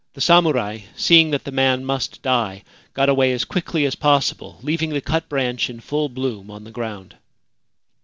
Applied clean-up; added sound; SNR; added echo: none; none; none; none.